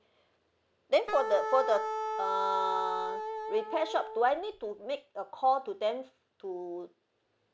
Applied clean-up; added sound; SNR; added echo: none; Wind instrument, woodwind instrument; 3 dB; none.